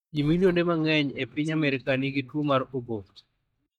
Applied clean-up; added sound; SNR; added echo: neural mask model DeepFilterNet 3.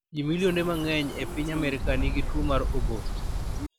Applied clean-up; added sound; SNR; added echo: none; Bird; -1 dB; none.